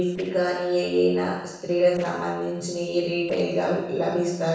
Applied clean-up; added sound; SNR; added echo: neural separator model SepFormer DNS4.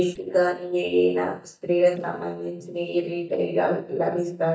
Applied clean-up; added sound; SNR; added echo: neural mask model DeepFilterNet 3.